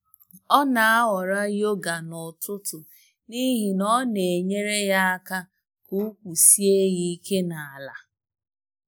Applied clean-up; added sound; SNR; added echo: none; none; none; none.